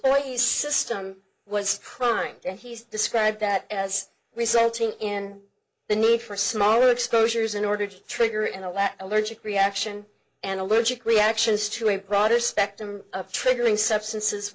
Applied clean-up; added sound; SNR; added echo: neural mask model Resemble Enhance denoiser.